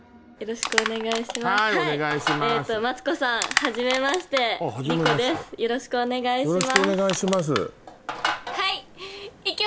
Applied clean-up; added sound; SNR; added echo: none; Crushing; 5 dB; none.